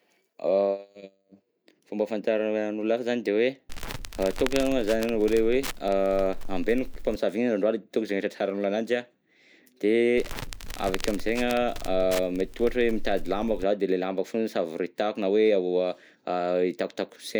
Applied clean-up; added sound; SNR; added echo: none; Crackle; 5 dB; none.